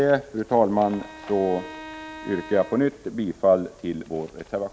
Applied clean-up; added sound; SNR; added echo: none; Bowed string instrument; 18 dB; none.